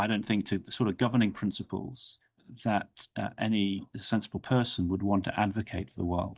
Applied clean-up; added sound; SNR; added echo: neural mask model DeepFilterNet 3.